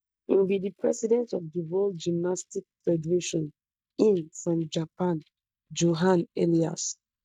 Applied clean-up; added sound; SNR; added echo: neural mask model DeepFilterNet 3.